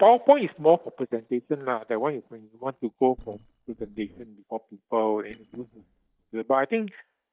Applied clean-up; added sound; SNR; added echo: neural mask model DeepFilterNet 3.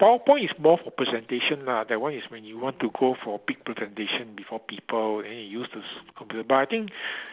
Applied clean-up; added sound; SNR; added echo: none; none; none; none.